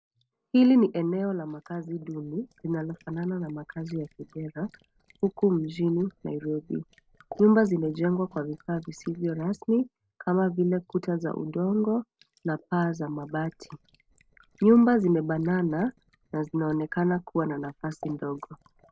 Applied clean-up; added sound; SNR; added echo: neural separator model SepFormer DNS4.